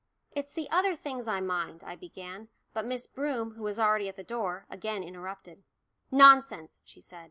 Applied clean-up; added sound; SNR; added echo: none; none; none; none.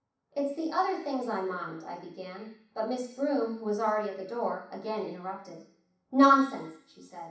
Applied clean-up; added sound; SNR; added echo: none; none; none; reverberation time 0.7 s.